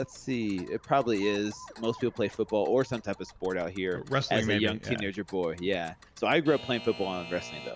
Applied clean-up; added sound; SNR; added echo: none; Alarm / Clock + Alarm; 19 dB; none.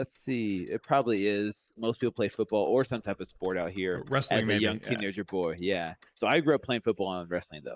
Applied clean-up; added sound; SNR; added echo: neural mask model Resemble Enhance denoiser.